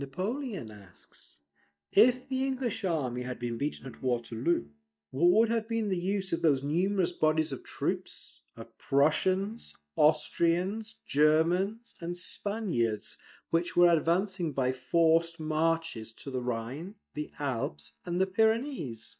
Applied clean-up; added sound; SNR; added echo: neural mask model DeepFilterNet 3.